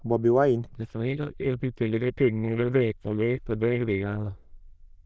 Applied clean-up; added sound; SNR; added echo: neural diffusion model UNIVERSE++.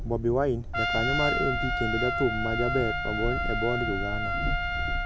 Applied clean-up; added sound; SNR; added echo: none; Trumpet + Train; -1 dB; none.